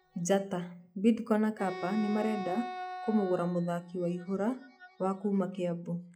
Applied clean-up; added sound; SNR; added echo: classical method log-MMSE.